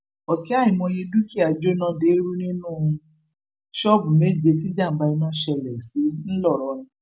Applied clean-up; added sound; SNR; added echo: none; none; none; none.